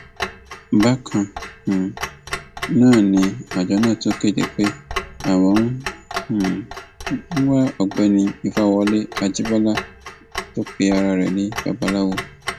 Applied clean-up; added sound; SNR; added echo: none; Clock; 12 dB; none.